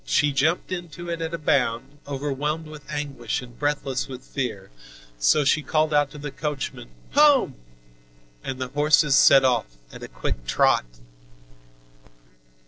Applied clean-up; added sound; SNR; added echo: neural separator model SepFormer DNS4.